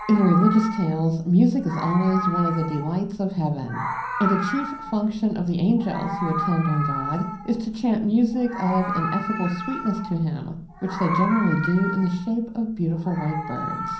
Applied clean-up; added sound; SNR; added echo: none; Meow; 8 dB; reverberation time 0.6 s.